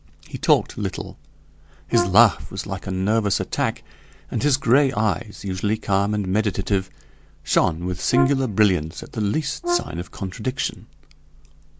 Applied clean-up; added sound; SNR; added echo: none; Brass instrument; 7 dB; none.